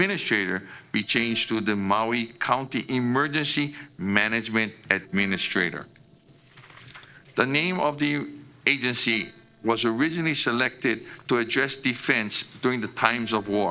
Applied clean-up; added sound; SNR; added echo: neural separator model SepFormer DNS4.